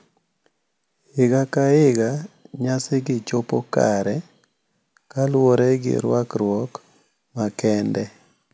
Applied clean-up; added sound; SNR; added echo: none; none; none; none.